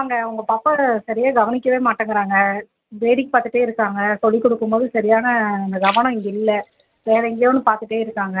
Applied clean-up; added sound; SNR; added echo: neural mask model RNNoise.